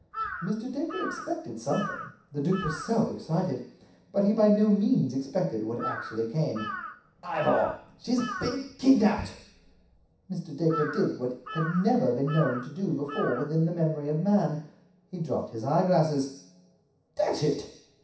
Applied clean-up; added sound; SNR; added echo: none; Bird vocalization, bird call, bird song / Crow; 11 dB; reverberation time 0.7 s.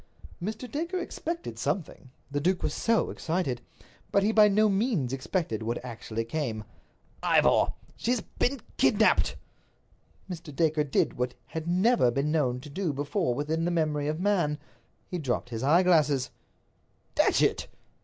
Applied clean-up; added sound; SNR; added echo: none; none; none; none.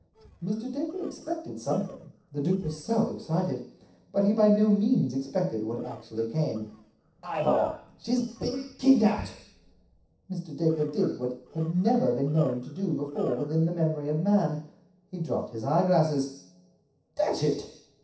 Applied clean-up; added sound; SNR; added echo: neural separator model SepFormer DNS4.